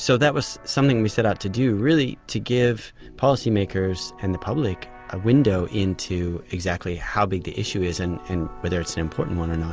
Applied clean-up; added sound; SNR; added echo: none; none; none; none.